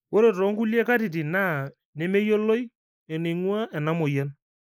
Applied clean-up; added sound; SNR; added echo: neural mask model Resemble Enhance denoiser.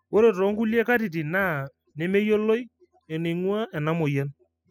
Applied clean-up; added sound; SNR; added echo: classical method spectral subtraction.